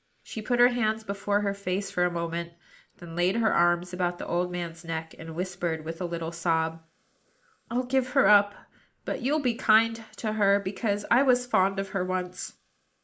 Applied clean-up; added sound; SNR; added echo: neural mask model Resemble Enhance denoiser.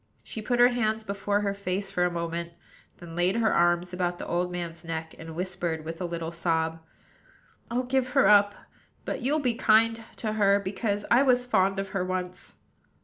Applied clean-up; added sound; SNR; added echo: none; none; none; none.